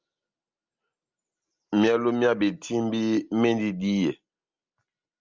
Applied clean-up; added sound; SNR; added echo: none; none; none; none.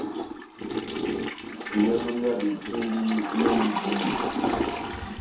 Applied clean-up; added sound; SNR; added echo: none; Toilet flush / Water; 0 dB; reverberation time 0.5 s.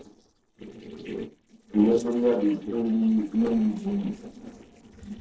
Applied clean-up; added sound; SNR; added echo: neural separator model SepFormer DNS4.